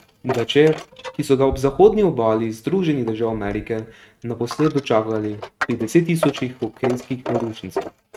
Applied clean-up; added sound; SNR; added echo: neural mask model RNNoise.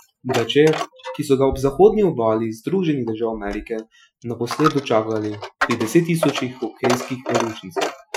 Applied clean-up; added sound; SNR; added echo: classical method Wiener filter.